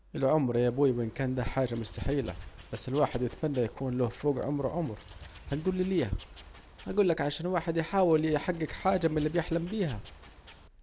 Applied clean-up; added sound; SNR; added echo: none; Wild animals; 19 dB; none.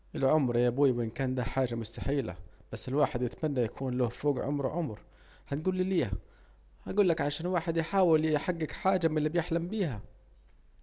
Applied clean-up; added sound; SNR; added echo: none; none; none; none.